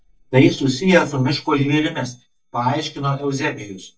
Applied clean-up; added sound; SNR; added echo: neural mask model DeepFilterNet 3.